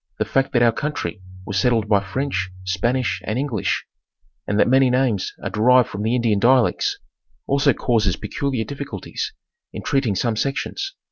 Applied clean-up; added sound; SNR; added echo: none; none; none; none.